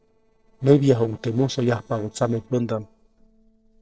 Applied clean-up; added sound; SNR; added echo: neural separator model SepFormer DNS4.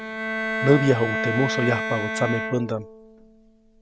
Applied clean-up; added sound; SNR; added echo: none; Bowed string instrument; 4 dB; none.